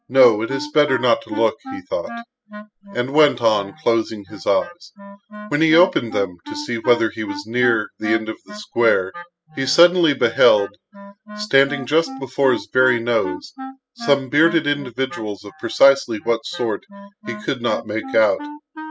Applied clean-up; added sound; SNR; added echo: classical method spectral subtraction.